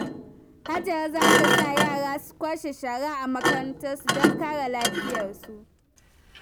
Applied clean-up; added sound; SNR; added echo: none; Thump, thud; -3 dB; none.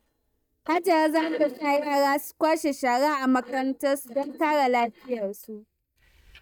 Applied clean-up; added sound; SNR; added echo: neural mask model DeepFilterNet 3.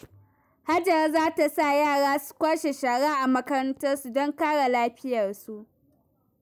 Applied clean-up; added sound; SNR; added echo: none; none; none; none.